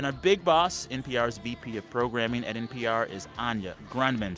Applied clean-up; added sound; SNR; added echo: none; none; none; none.